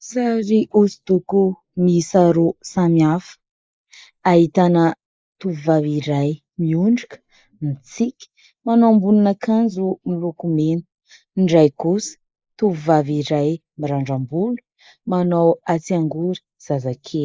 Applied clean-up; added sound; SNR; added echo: neural mask model Resemble Enhance denoiser.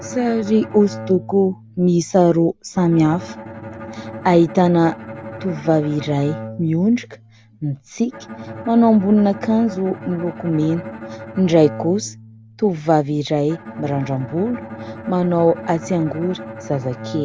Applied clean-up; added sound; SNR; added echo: none; Bowed string instrument; 14 dB; none.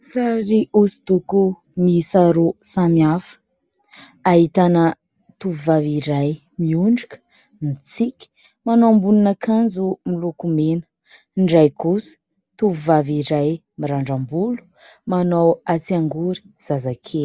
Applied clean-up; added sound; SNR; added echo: none; none; none; none.